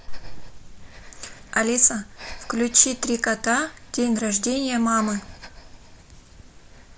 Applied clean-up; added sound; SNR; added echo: none; Breathing; 19 dB; none.